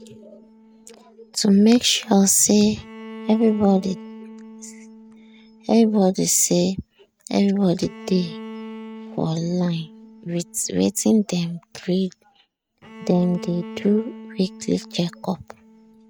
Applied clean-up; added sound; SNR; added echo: neural mask model RNNoise.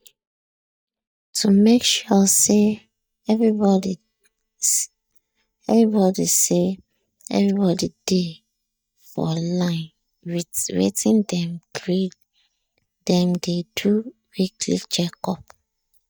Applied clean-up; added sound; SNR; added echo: neural mask model DeepFilterNet 3.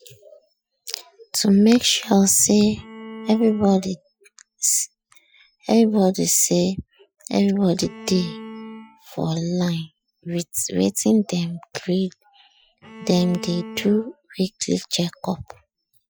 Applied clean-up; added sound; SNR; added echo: classical method Wiener filter.